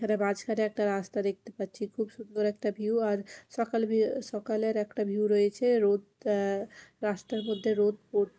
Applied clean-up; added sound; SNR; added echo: none; none; none; none.